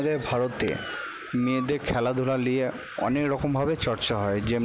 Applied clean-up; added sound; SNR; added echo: none; Motor vehicle (road) / Siren; 18 dB; none.